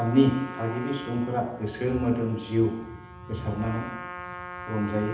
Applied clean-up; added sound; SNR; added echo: none; Trumpet; 13 dB; reverberation time 0.8 s.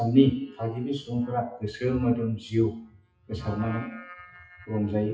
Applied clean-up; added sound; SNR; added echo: classical method WPE with log-MMSE.